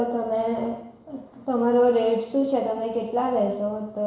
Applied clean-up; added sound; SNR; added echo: none; none; none; reverberation time 0.9 s.